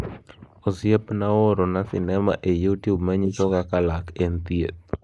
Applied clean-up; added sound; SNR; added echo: neural mask model Resemble Enhance denoiser.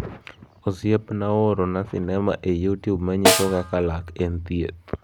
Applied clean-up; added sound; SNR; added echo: none; Snare drum; 0 dB; none.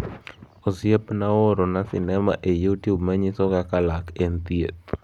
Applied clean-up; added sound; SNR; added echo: none; none; none; none.